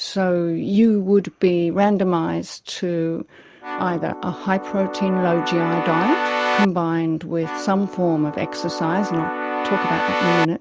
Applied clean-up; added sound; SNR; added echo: none; Keyboard (musical); 4 dB; none.